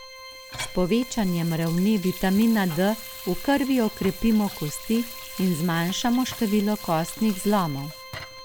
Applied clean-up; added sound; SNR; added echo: none; Sink (filling or washing) / Water tap, faucet + Organ; 14 dB; none.